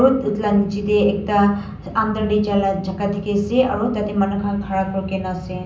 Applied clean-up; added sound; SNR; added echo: none; none; none; reverberation time 0.6 s.